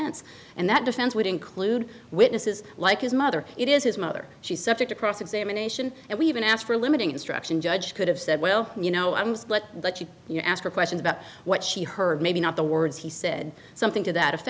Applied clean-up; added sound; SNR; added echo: none; none; none; none.